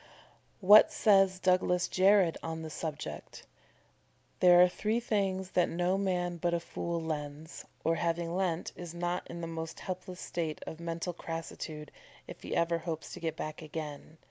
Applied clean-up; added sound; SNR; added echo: none; none; none; none.